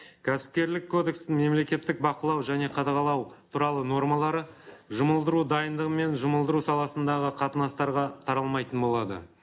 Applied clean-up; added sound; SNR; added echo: none; none; none; none.